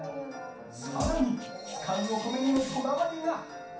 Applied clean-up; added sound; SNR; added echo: none; Drum kit; 10 dB; reverberation time 0.7 s.